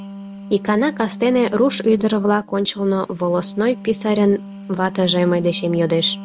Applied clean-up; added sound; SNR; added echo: none; Wind instrument, woodwind instrument; 15 dB; none.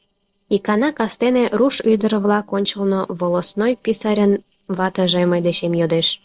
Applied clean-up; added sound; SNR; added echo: neural separator model SepFormer DNS4.